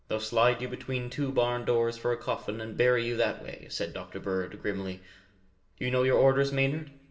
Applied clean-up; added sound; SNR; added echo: none; none; none; reverberation time 0.7 s.